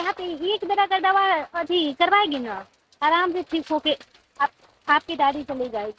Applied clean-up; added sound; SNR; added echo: neural mask model RNNoise.